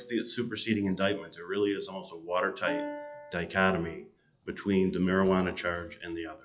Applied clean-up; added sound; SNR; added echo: classical method log-MMSE.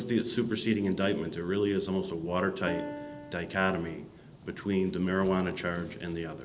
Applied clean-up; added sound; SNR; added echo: none; Piano; 14 dB; none.